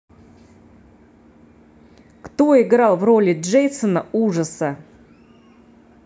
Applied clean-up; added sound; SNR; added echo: none; none; none; none.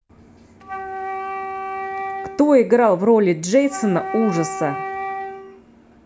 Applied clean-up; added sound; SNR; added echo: none; Wind instrument, woodwind instrument; 9 dB; none.